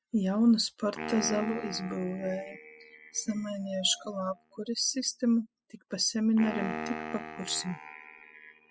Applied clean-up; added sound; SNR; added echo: classical method spectral subtraction.